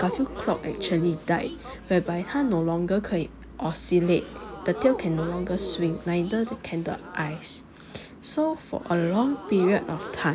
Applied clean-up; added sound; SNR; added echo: none; Crowd / Gasp; 13 dB; none.